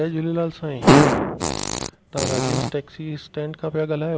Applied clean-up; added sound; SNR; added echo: none; Fart; -3 dB; none.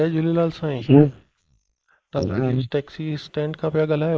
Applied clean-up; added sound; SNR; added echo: neural mask model Resemble Enhance denoiser.